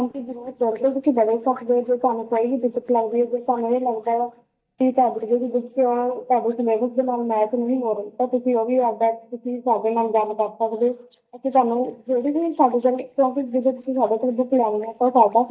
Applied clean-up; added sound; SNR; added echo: neural mask model DeepFilterNet 3.